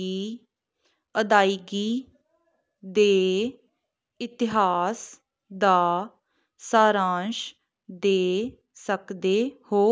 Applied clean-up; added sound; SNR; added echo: none; none; none; none.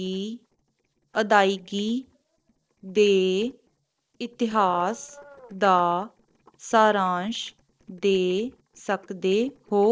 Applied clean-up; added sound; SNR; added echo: neural separator model SepFormer DNS4.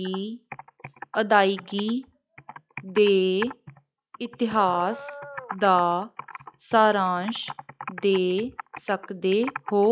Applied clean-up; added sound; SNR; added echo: classical method log-MMSE.